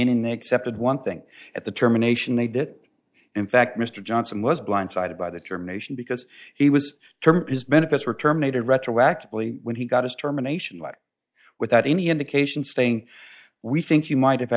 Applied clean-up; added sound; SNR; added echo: neural mask model DeepFilterNet 3.